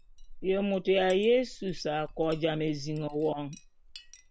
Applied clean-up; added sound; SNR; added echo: none; Chink, clink; 16 dB; none.